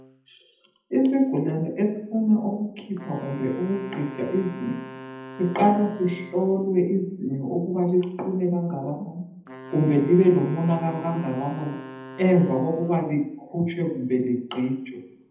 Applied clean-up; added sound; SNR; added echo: none; Wind instrument, woodwind instrument; 18 dB; reverberation time 0.8 s.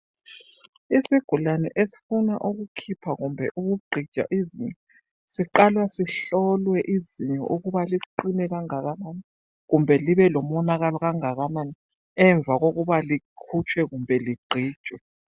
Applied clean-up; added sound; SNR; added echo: none; none; none; none.